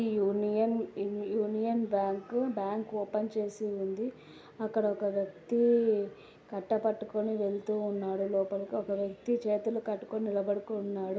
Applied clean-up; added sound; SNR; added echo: none; none; none; none.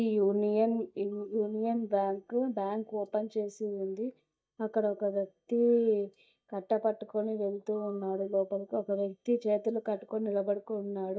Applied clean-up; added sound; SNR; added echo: neural mask model DeepFilterNet 3.